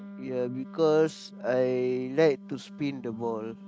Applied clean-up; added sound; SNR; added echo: neural mask model RNNoise.